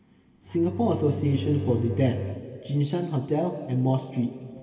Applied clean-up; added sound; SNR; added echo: none; Bowed string instrument; 7 dB; reverberation time 2.5 s.